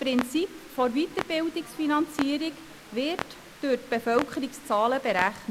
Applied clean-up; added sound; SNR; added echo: none; Clock; 13 dB; none.